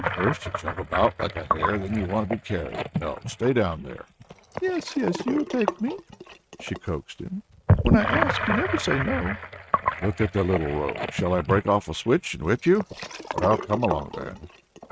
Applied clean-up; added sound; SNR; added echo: neural mask model RNNoise.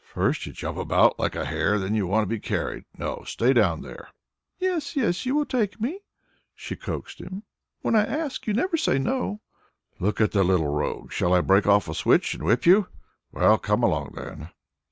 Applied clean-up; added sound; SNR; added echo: none; none; none; none.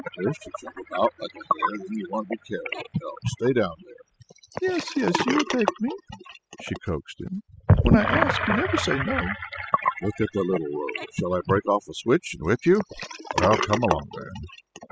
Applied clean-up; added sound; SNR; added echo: classical method spectral subtraction.